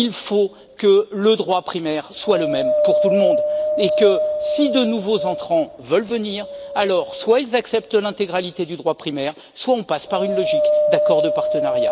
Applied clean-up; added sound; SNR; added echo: none; Wind; 2 dB; none.